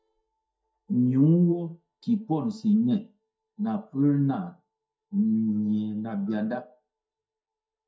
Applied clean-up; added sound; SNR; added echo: neural mask model DeepFilterNet 3.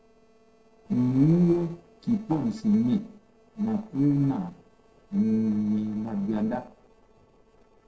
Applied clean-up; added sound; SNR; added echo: neural separator model SepFormer DNS4.